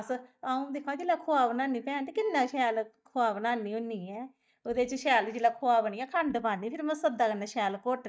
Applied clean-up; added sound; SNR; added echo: neural mask model DeepFilterNet 3.